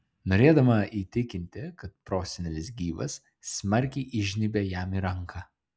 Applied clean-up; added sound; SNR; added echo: none; none; none; none.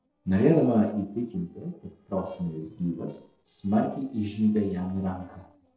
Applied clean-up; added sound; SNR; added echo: neural separator model SepFormer DNS4.